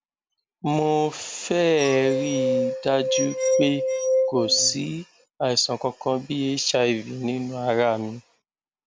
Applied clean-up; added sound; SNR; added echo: none; Glass; 0 dB; none.